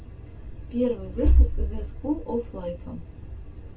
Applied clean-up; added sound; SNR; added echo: none; none; none; reverberation time 0.1 s.